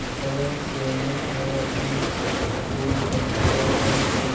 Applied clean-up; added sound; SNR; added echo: none; Waves, surf; -4 dB; reverberation time 0.6 s.